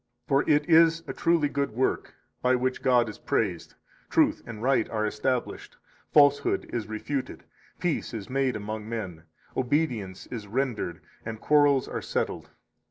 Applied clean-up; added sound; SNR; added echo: none; none; none; none.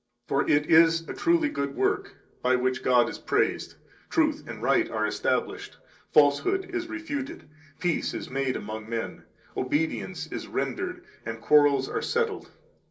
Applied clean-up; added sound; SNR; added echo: none; none; none; reverberation time 0.2 s.